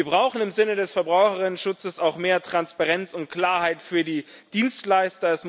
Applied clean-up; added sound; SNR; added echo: none; none; none; none.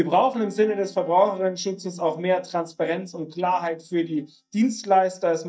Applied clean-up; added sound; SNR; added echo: neural mask model DeepFilterNet 3.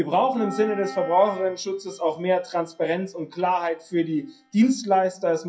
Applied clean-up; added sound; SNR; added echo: classical method WPE with log-MMSE.